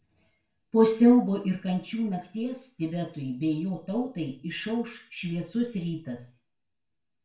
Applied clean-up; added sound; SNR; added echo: none; none; none; reverberation time 0.4 s.